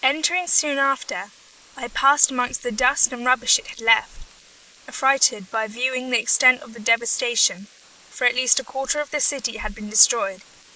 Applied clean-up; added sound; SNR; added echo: neural mask model Resemble Enhance denoiser.